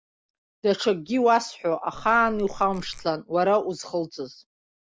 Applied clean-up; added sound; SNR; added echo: none; Squeak / Tools; 15 dB; none.